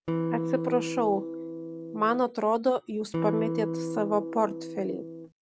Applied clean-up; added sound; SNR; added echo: none; Electric guitar; 3 dB; none.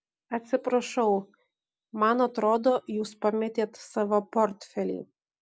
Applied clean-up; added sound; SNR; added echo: none; none; none; none.